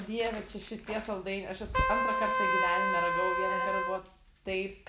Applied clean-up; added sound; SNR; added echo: none; Trumpet; -3 dB; none.